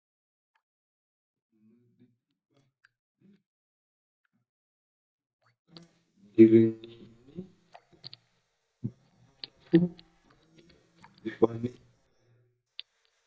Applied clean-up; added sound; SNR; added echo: neural mask model DeepFilterNet 3.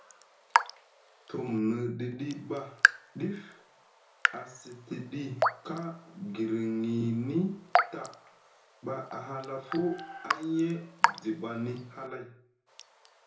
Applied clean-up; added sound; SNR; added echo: none; Raindrop / Drip; -1 dB; reverberation time 0.6 s.